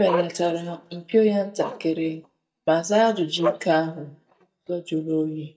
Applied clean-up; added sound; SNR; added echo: neural mask model DeepFilterNet 3.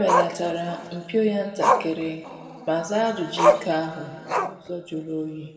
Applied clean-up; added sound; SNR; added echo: none; Growling; -1 dB; reverberation time 2.1 s.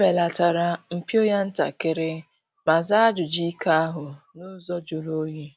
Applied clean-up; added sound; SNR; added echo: none; none; none; none.